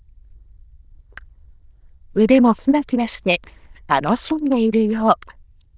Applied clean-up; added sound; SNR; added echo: neural diffusion model UNIVERSE++.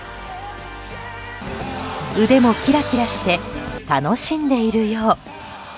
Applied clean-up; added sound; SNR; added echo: none; none; none; none.